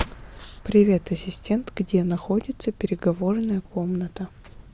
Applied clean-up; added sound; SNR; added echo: none; none; none; none.